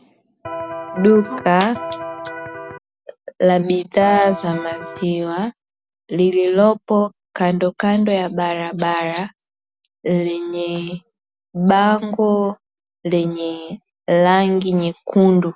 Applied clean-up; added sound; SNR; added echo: none; Electric guitar; 11 dB; none.